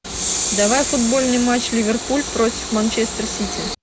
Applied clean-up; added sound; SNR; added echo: none; Train; 4 dB; none.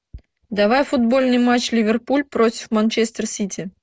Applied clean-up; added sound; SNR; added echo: none; none; none; none.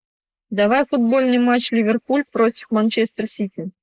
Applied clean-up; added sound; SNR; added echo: neural mask model Resemble Enhance denoiser.